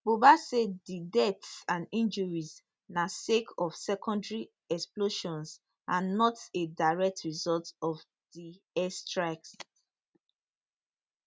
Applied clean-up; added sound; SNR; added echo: none; none; none; none.